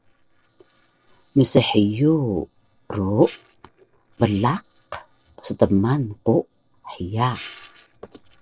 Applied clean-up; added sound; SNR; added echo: neural separator model SepFormer DNS4.